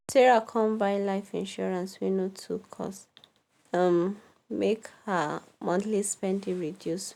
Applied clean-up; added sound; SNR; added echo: none; none; none; none.